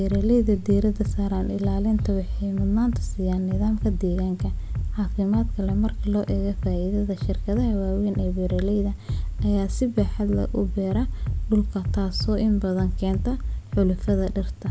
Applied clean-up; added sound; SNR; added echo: none; Bass drum; 2 dB; none.